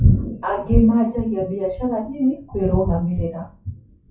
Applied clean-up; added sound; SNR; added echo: classical method WPE with log-MMSE.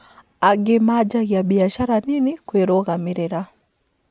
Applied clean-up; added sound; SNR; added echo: none; none; none; none.